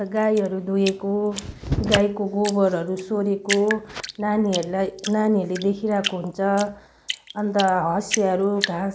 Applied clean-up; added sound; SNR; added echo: none; Drip; 11 dB; none.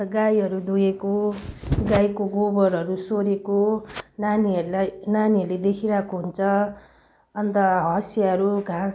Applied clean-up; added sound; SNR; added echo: none; none; none; none.